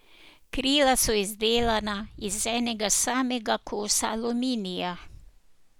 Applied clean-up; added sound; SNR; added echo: neural mask model DeepFilterNet 3.